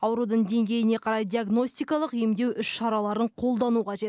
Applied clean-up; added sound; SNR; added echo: none; none; none; none.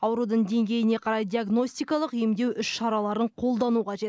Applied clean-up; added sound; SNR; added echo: neural mask model Resemble Enhance denoiser.